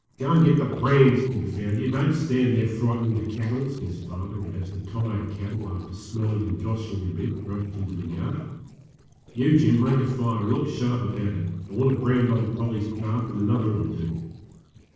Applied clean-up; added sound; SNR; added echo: neural separator model SepFormer DNS4.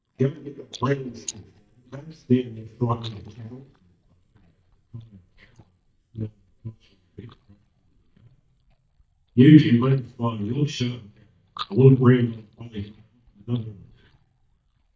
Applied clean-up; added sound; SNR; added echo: neural mask model DeepFilterNet 3.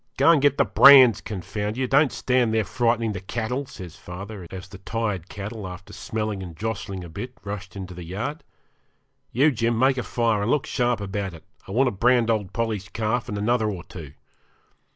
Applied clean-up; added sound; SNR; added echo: none; none; none; none.